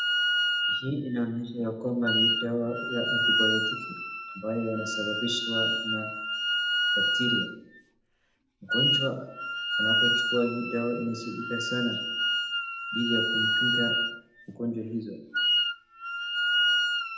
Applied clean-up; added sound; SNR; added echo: none; Wind instrument, woodwind instrument; -5 dB; reverberation time 0.8 s.